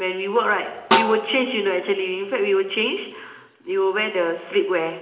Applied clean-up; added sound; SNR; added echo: none; Snare drum; 4 dB; reverberation time 0.8 s.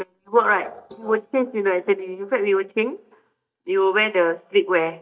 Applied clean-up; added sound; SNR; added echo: neural mask model DeepFilterNet 3.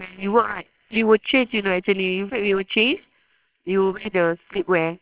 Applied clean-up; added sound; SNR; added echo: neural separator model SepFormer WHAMR!.